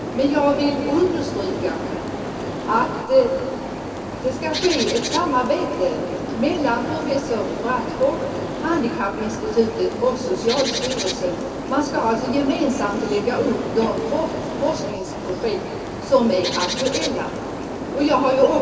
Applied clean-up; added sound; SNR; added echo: none; Bird; 6 dB; reverberation time 2.5 s.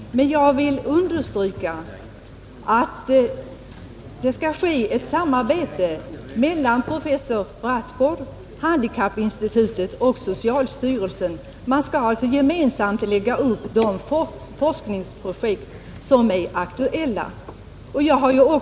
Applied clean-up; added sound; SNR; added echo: none; none; none; none.